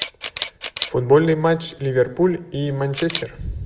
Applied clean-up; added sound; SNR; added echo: none; Camera; 13 dB; reverberation time 0.8 s.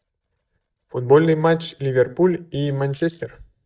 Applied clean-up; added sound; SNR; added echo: neural mask model DeepFilterNet 3.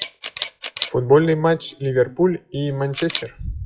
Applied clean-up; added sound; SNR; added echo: classical method WPE with log-MMSE.